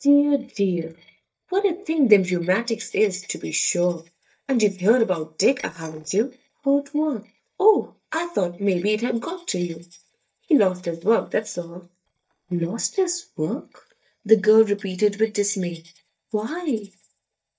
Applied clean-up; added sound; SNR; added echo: neural mask model DeepFilterNet 3.